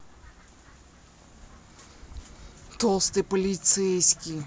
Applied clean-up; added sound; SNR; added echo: none; none; none; none.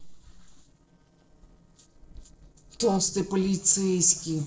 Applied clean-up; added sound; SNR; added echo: neural separator model SepFormer DNS4.